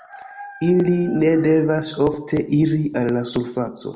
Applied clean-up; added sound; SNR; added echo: none; none; none; none.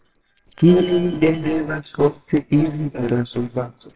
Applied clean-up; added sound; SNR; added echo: neural separator model SepFormer WHAMR!.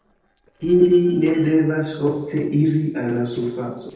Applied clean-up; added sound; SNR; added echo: neural separator model SepFormer DNS4.